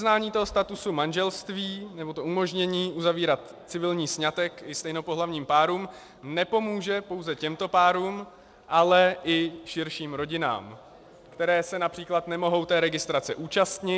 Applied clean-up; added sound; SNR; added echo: none; none; none; none.